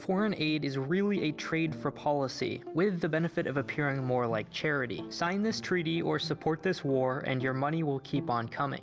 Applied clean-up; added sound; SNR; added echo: none; none; none; none.